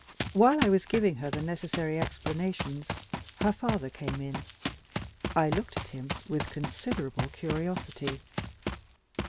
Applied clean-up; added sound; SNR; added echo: none; Run; 5 dB; none.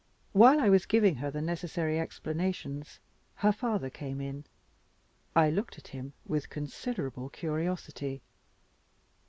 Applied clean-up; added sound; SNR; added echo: none; none; none; none.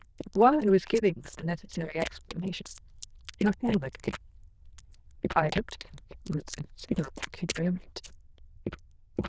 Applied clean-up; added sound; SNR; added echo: neural diffusion model UNIVERSE++.